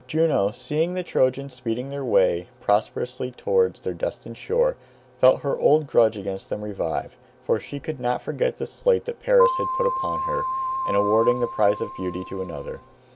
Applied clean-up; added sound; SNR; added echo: none; Keyboard (musical); 4 dB; none.